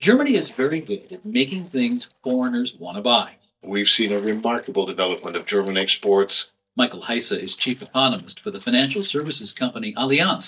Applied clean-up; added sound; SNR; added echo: neural mask model DeepFilterNet 3.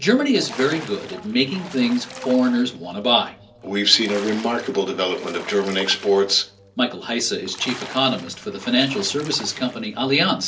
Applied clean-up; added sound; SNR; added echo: none; Splash, splatter; 17 dB; reverberation time 0.3 s.